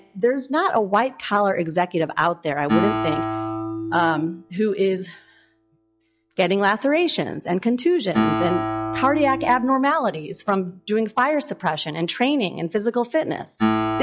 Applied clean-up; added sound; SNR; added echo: classical method log-MMSE.